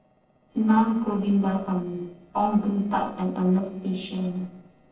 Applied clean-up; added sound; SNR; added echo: neural separator model SepFormer DNS4.